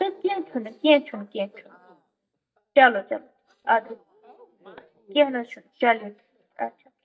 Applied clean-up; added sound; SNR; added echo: neural mask model DeepFilterNet 3.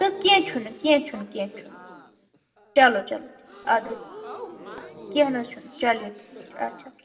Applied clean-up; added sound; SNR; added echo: none; Crowd / Gasp; 17 dB; reverberation time 1.5 s.